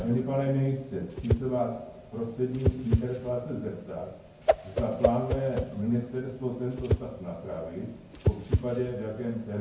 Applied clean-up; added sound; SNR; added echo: none; Whoosh, swoosh, swish; 1 dB; reverberation time 0.9 s.